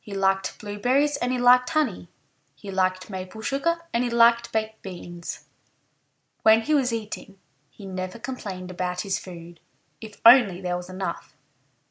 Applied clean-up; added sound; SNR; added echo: none; none; none; none.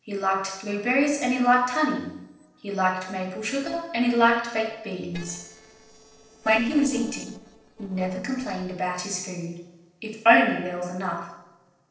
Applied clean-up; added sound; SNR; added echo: neural separator model SepFormer DNS4.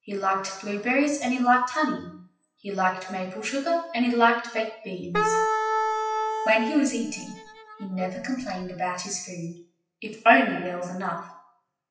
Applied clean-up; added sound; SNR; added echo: classical method WPE with log-MMSE.